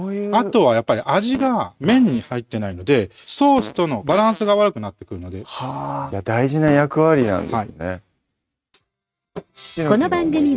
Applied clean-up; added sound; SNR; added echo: neural mask model RNNoise.